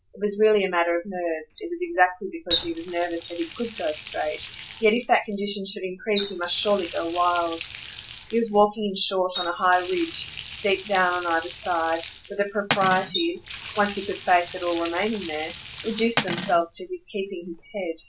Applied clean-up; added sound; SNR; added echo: none; Cutlery, silverware + Water tap, faucet; 11 dB; none.